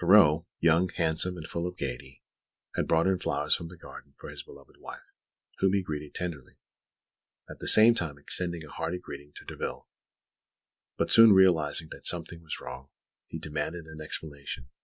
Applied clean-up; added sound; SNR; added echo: none; none; none; none.